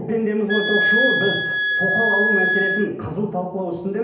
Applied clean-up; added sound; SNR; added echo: none; Wind instrument, woodwind instrument; -2 dB; reverberation time 0.8 s.